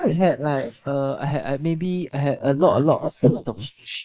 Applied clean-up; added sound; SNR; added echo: neural mask model Resemble Enhance denoiser.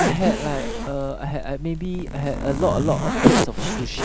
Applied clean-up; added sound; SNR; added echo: none; Zipper (clothing); 1 dB; none.